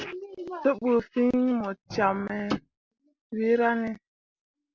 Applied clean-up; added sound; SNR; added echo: none; none; none; none.